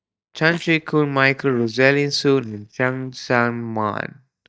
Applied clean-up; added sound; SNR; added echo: neural mask model DeepFilterNet 3.